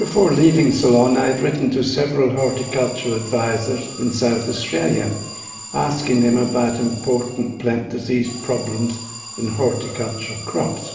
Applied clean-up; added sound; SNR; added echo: none; Alarm; 15 dB; reverberation time 1.1 s.